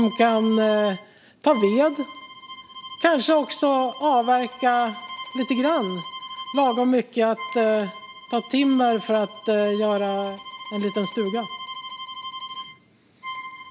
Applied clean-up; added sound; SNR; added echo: none; Bowed string instrument; 13 dB; none.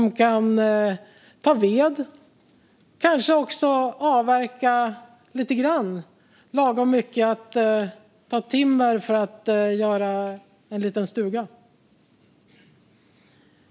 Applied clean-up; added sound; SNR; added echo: none; none; none; none.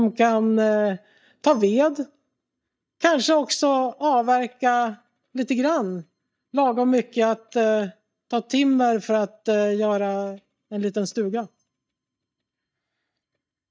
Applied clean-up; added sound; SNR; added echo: neural mask model DeepFilterNet 3.